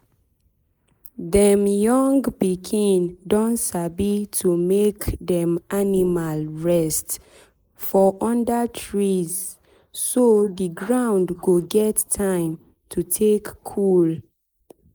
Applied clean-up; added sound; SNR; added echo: neural mask model Resemble Enhance denoiser.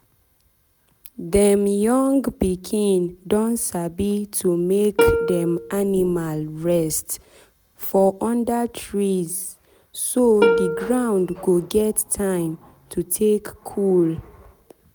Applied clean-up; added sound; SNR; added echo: none; Plucked string instrument; 3 dB; none.